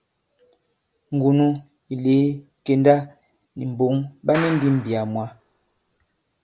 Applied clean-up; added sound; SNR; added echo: none; Clapping; 13 dB; none.